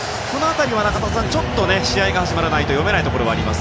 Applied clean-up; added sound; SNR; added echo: none; none; none; none.